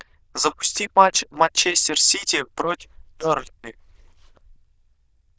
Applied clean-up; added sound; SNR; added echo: neural diffusion model UNIVERSE++.